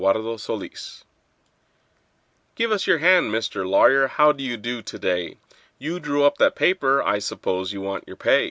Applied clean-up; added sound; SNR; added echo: none; none; none; none.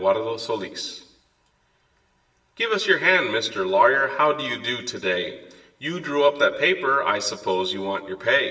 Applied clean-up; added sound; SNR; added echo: none; none; none; reverberation time 0.9 s.